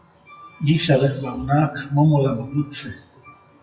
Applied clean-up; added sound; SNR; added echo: classical method WPE with log-MMSE.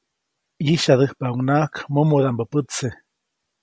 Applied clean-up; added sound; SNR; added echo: none; none; none; none.